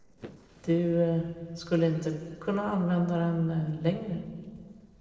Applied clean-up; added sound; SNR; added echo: neural separator model SepFormer DNS4.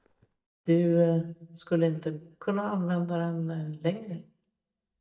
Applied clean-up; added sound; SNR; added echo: neural mask model DeepFilterNet 3.